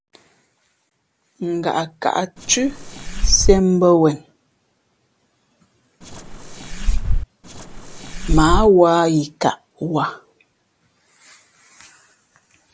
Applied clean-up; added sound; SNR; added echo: none; Fireworks; -1 dB; none.